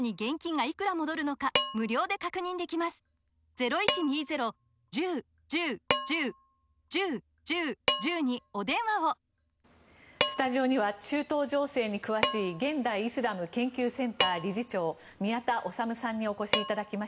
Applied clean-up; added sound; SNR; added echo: none; Dishes, pots, and pans; 5 dB; none.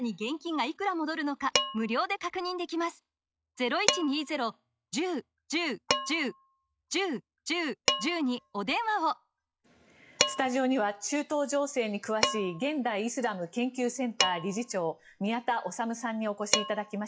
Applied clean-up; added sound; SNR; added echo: classical method log-MMSE.